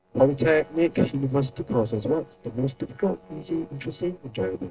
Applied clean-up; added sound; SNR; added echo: neural separator model SepFormer DNS4.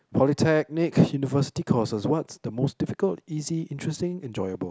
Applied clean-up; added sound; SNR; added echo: none; none; none; none.